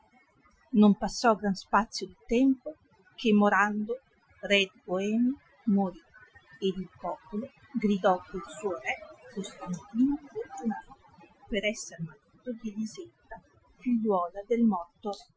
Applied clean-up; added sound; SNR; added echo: classical method Wiener filter.